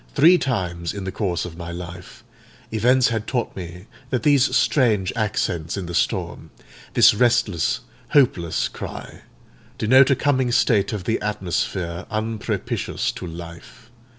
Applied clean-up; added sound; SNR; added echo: none; none; none; none.